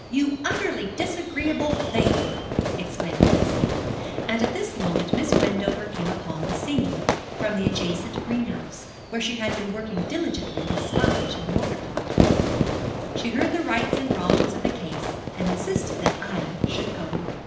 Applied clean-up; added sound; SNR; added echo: none; Fireworks; -3 dB; reverberation time 0.9 s.